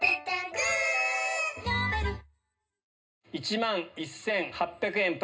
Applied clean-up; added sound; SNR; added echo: none; none; none; reverberation time 0.2 s.